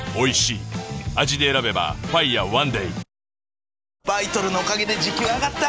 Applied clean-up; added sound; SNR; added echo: none; Fart; 18 dB; none.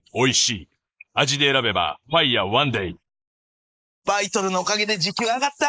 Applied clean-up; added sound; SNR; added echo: neural mask model Resemble Enhance denoiser.